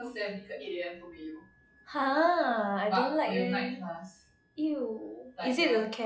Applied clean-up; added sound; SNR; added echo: classical method log-MMSE.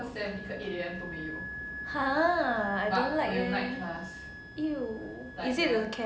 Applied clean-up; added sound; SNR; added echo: none; Wind instrument, woodwind instrument; 10 dB; none.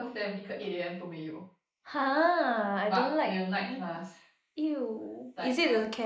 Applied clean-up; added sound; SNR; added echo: neural mask model Resemble Enhance denoiser.